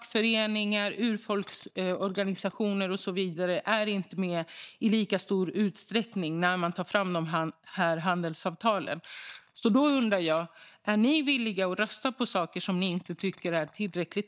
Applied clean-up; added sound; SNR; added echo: neural mask model DeepFilterNet 3.